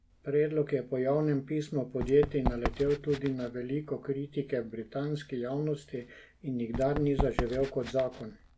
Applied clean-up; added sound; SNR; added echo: none; Run; 9 dB; none.